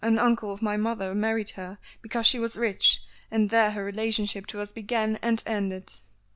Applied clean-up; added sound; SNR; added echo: none; none; none; none.